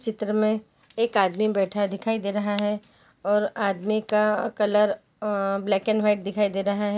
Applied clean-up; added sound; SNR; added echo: none; none; none; none.